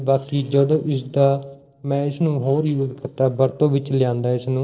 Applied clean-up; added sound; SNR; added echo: neural separator model SepFormer DNS4.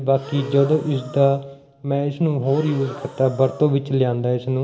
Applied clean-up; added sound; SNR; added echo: none; Breathing; 16 dB; reverberation time 0.4 s.